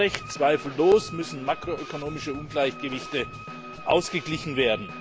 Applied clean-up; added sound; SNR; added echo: none; Snare drum / Drum kit + Wind instrument, woodwind instrument; 13 dB; none.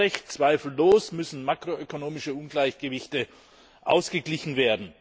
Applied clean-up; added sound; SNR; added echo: none; none; none; none.